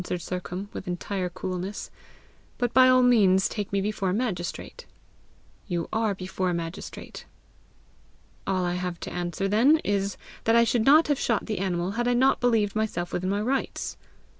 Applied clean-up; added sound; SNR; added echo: none; none; none; none.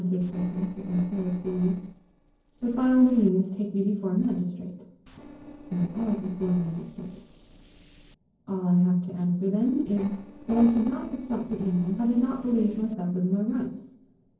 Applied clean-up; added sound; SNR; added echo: neural separator model SepFormer DNS4.